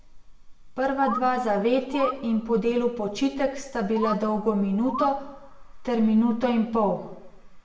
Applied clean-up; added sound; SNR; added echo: none; Bird; 12 dB; reverberation time 0.7 s.